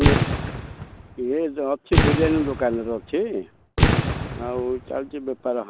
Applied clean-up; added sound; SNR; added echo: none; Fireworks; -1 dB; none.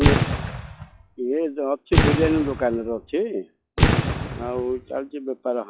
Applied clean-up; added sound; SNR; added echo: classical method log-MMSE.